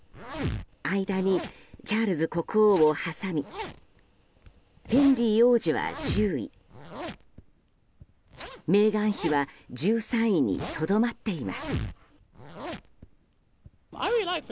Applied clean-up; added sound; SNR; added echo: none; Zipper (clothing); 12 dB; none.